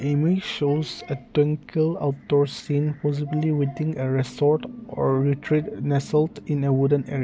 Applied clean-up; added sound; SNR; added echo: none; none; none; none.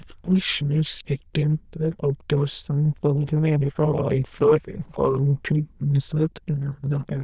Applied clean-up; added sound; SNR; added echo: neural diffusion model UNIVERSE++.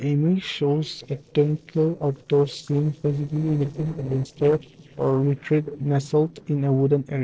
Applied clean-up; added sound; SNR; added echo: neural separator model SepFormer DNS4.